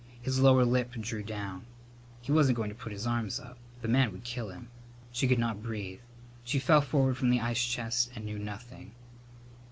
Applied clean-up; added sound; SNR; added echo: none; none; none; none.